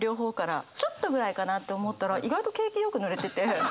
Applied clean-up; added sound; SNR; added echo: none; none; none; none.